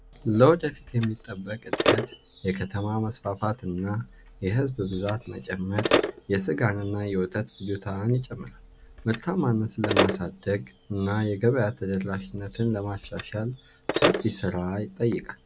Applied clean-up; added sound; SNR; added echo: none; Telephone; 5 dB; none.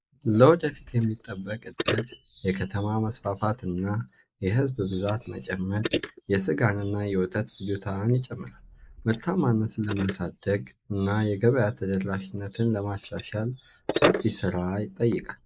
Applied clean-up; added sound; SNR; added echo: neural mask model Resemble Enhance denoiser.